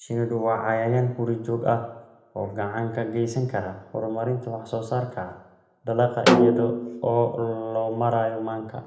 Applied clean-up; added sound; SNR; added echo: none; Snare drum; -1 dB; reverberation time 0.7 s.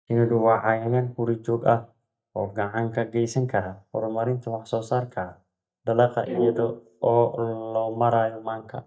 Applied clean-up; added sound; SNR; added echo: neural mask model DeepFilterNet 3.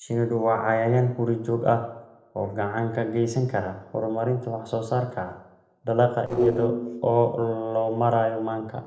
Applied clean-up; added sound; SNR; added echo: neural separator model SepFormer DNS4.